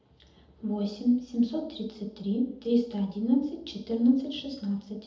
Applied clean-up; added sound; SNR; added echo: none; none; none; reverberation time 0.7 s.